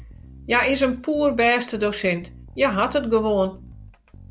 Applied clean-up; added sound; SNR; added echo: none; Bass guitar; 19 dB; none.